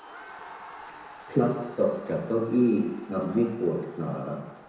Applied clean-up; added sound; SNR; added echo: none; Crowd; 18 dB; reverberation time 0.9 s.